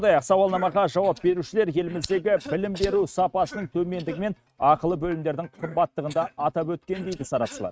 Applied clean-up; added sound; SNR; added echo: neural mask model RNNoise.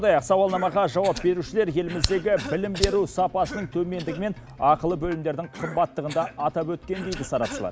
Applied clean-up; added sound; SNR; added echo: none; Fire + Cough; 12 dB; none.